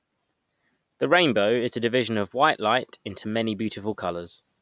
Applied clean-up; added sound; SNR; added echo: none; none; none; none.